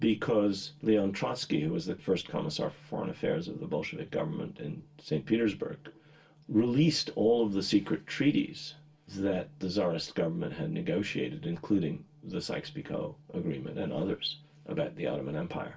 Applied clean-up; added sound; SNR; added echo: none; none; none; reverberation time 0.2 s.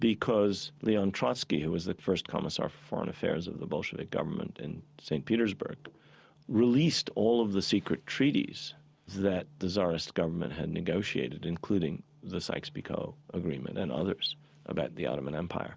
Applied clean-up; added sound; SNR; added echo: none; none; none; none.